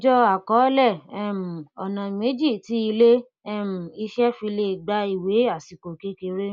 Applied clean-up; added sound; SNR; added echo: none; none; none; none.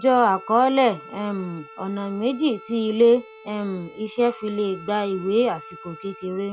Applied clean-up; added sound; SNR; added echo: none; Bowed string instrument + Wind instrument, woodwind instrument; 20 dB; none.